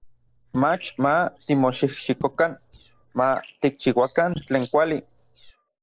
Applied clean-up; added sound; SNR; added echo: neural separator model SepFormer DNS4.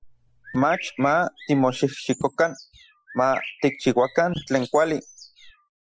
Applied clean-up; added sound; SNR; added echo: classical method spectral subtraction.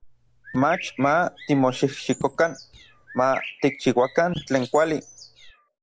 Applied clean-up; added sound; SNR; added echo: none; Raindrop / Drip + Bird; 16 dB; none.